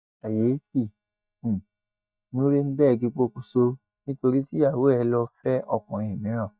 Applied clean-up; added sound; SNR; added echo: neural mask model DeepFilterNet 3.